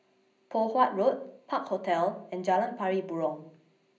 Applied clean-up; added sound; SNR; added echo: none; none; none; reverberation time 0.5 s.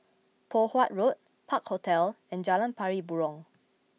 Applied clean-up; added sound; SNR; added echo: none; none; none; none.